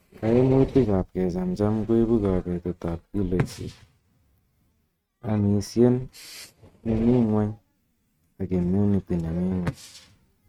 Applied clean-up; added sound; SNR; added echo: neural mask model RNNoise.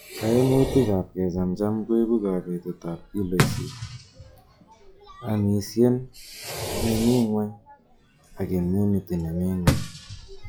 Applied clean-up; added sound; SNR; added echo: classical method log-MMSE.